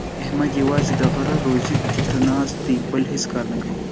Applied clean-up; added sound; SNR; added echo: none; Vehicle; 0 dB; none.